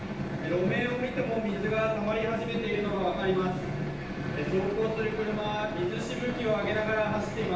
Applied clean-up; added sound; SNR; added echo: none; Insect; 20 dB; reverberation time 0.9 s.